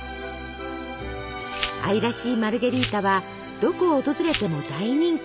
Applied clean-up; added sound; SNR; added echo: none; Glass; 12 dB; none.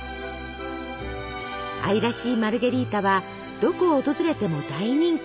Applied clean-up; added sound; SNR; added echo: none; none; none; none.